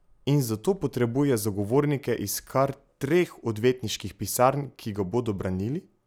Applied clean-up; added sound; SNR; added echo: none; none; none; none.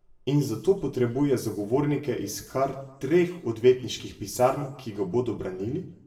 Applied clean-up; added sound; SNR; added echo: none; none; none; reverberation time 0.7 s.